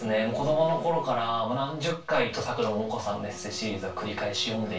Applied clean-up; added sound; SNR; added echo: none; Telephone; 18 dB; reverberation time 0.2 s.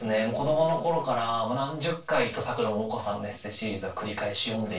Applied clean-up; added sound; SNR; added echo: neural separator model SepFormer DNS4.